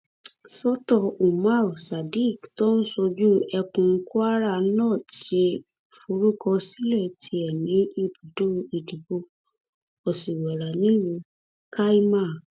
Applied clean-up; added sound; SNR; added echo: none; none; none; none.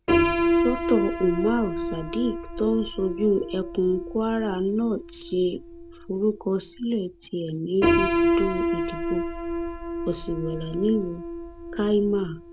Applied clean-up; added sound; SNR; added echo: none; Piano; 1 dB; none.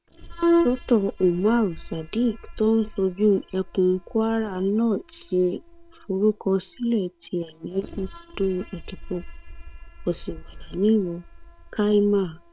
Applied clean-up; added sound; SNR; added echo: neural separator model SepFormer WHAM!.